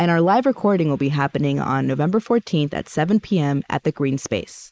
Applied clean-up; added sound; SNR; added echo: neural mask model Resemble Enhance denoiser.